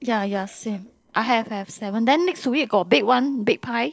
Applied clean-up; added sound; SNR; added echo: neural separator model SepFormer DNS4.